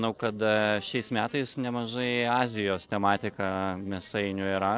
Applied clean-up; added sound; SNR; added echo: neural separator model SepFormer DNS4.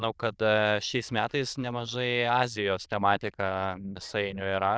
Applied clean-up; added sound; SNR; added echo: neural diffusion model UNIVERSE++.